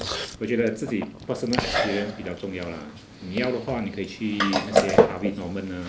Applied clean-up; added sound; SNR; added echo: none; Chewing, mastication; -1 dB; none.